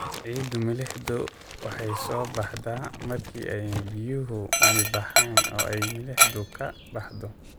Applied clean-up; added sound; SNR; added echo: none; Dog; -3 dB; none.